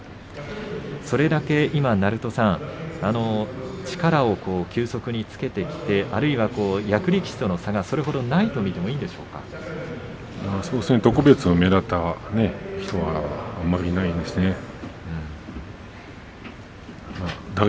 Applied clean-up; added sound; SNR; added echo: none; none; none; none.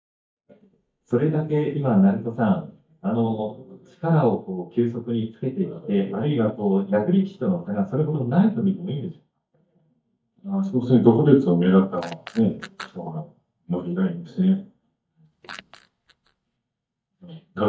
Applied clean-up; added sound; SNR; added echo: neural mask model DeepFilterNet 3.